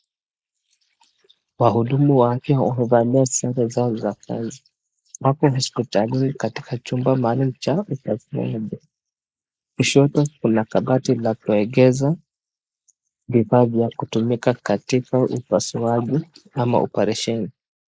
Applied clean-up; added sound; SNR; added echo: neural mask model Resemble Enhance denoiser.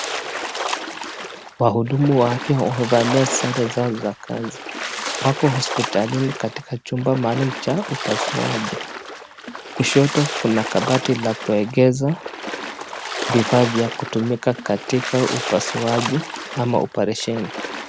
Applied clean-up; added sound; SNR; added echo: none; Splash, splatter; 7 dB; none.